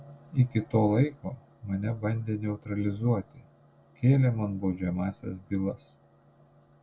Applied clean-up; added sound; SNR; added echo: none; none; none; none.